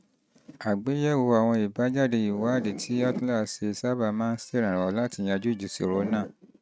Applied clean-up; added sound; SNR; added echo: neural mask model RNNoise.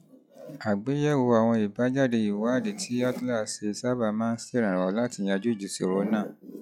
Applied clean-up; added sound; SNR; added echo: classical method log-MMSE.